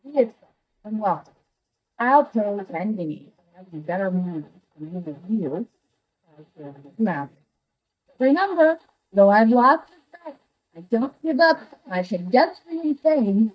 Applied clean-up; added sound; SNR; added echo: neural mask model DeepFilterNet 3.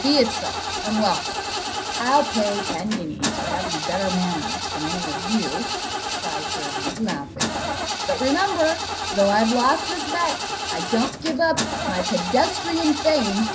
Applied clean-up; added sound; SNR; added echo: none; Engine starting / Car; 3 dB; reverberation time 0.5 s.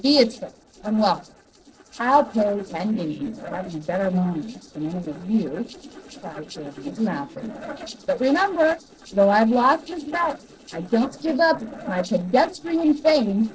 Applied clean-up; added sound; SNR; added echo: neural separator model SepFormer DNS4.